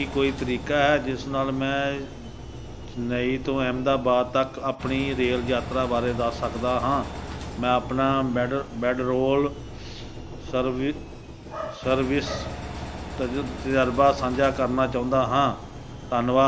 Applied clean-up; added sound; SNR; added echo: none; Engine; 10 dB; none.